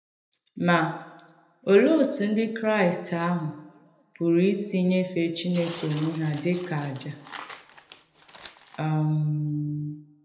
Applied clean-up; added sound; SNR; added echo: none; Tearing; 17 dB; reverberation time 0.8 s.